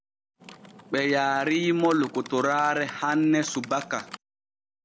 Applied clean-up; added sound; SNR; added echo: none; Typing; 18 dB; none.